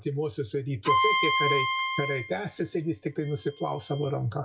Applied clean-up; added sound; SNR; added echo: classical method log-MMSE.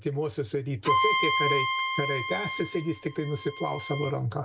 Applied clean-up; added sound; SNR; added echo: none; Bowed string instrument; -1 dB; none.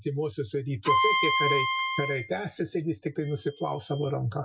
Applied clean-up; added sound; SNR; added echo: classical method Wiener filter.